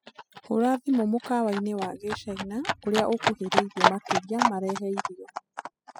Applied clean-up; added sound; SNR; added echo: classical method spectral subtraction.